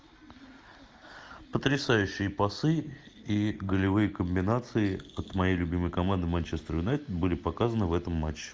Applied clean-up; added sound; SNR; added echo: none; none; none; none.